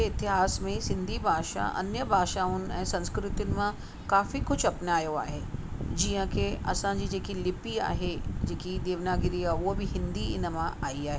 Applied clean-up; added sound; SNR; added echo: none; none; none; none.